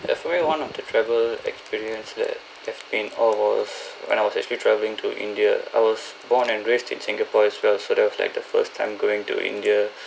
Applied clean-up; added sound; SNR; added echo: none; none; none; none.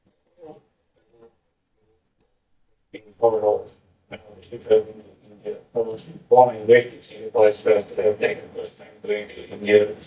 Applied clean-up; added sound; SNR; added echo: neural mask model DeepFilterNet 3.